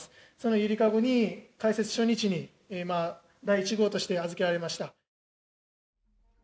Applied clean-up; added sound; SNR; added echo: none; none; none; none.